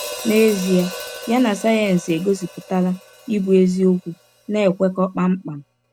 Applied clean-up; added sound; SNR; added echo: none; Hi-hat; 16 dB; none.